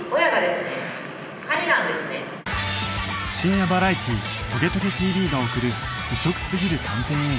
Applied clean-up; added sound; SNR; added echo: none; none; none; none.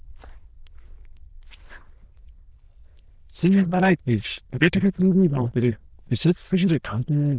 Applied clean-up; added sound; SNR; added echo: neural diffusion model UNIVERSE++.